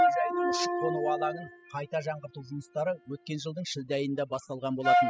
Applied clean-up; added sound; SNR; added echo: classical method spectral subtraction.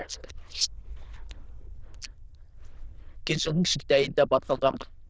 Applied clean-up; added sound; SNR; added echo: neural diffusion model UNIVERSE++.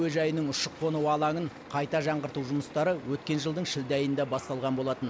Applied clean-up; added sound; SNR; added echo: none; none; none; none.